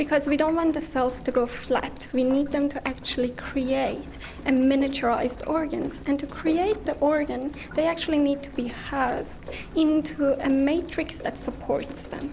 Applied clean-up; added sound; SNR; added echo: none; Rain; 16 dB; none.